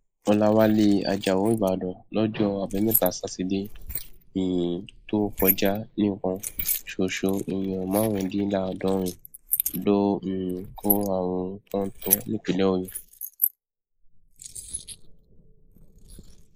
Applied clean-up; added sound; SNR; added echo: neural mask model Resemble Enhance denoiser.